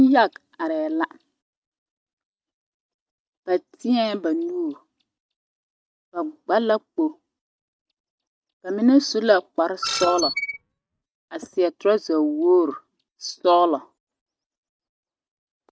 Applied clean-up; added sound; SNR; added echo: neural mask model RNNoise.